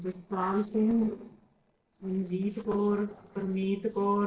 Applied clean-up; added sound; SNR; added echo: neural separator model SepFormer DNS4.